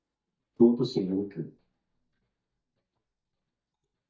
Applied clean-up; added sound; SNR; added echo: neural mask model DeepFilterNet 3.